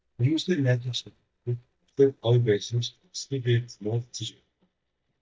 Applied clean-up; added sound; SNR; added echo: neural mask model DeepFilterNet 3.